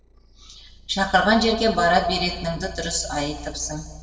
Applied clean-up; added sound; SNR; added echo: neural separator model SepFormer DNS4.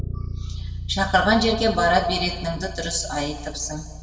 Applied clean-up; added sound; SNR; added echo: none; Bass guitar; 8 dB; reverberation time 2.5 s.